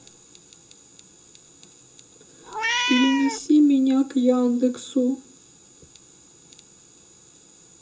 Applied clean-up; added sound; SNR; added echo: none; Meow; 1 dB; reverberation time 0.2 s.